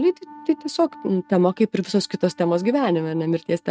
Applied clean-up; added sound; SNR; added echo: neural mask model RNNoise.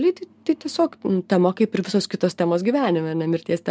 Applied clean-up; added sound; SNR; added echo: none; none; none; none.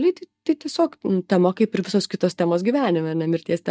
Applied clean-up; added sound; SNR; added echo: neural mask model DeepFilterNet 3.